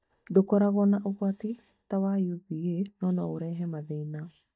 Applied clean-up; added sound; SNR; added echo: neural mask model DeepFilterNet 3.